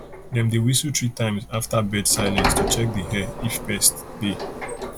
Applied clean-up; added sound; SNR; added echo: none; Sliding door; 6 dB; none.